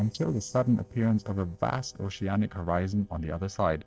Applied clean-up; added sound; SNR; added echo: neural separator model SepFormer DNS4.